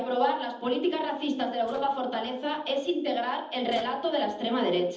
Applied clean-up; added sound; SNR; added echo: neural separator model SepFormer DNS4.